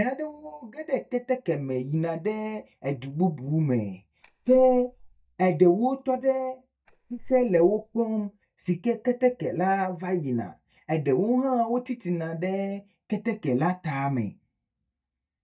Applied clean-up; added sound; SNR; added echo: neural mask model DeepFilterNet 3.